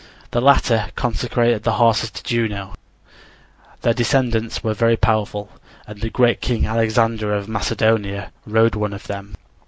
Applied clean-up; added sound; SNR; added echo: none; none; none; none.